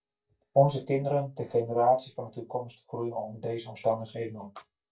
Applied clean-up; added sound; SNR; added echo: neural mask model DeepFilterNet 3.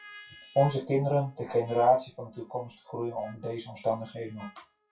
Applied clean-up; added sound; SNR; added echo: classical method WPE with log-MMSE.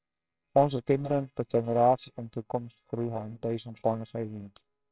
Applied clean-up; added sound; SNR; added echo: neural separator model SepFormer WHAMR!.